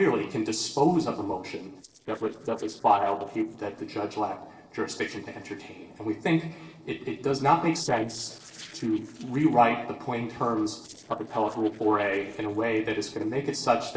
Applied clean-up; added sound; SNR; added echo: neural separator model SepFormer DNS4.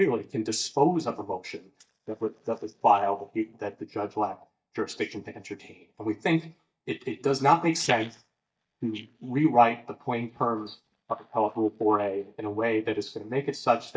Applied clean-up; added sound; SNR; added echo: neural mask model DeepFilterNet 3.